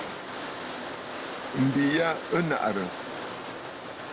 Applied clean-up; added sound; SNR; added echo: none; Rain; 6 dB; none.